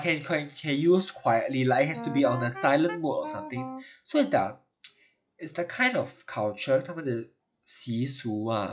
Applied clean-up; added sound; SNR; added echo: classical method log-MMSE.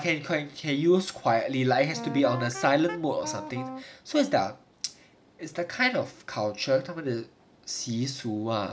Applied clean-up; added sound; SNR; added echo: none; Wind instrument, woodwind instrument; 10 dB; none.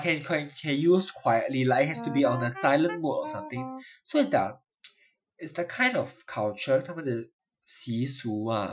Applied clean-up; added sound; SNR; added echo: classical method Wiener filter.